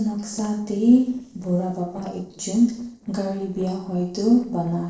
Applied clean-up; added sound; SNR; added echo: neural separator model SepFormer DNS4.